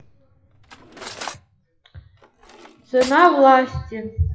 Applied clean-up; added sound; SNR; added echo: classical method WPE with log-MMSE.